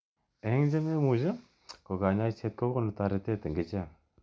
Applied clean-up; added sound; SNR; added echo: none; none; none; none.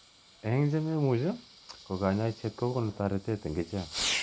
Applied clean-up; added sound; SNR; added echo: none; Fireworks; 10 dB; none.